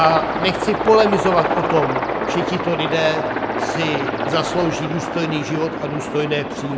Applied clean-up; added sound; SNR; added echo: none; Aircraft; 2 dB; none.